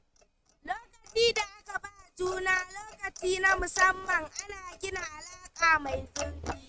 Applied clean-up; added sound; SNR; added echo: neural mask model RNNoise.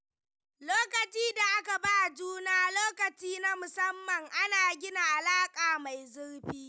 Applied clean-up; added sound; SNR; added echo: none; none; none; none.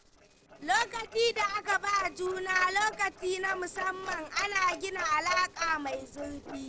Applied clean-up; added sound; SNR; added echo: neural separator model SepFormer DNS4.